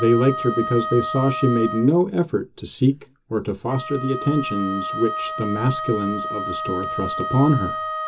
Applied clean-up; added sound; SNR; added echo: none; Wind instrument, woodwind instrument; 7 dB; reverberation time 0.2 s.